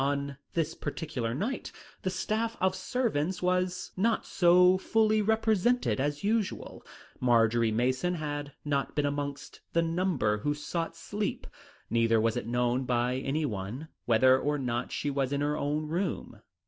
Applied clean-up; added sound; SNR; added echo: none; none; none; none.